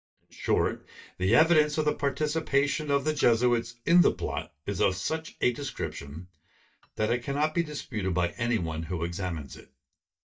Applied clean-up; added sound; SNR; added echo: neural mask model DeepFilterNet 3.